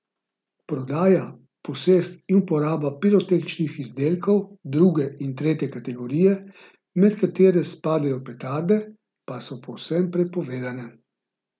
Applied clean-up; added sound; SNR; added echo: none; none; none; none.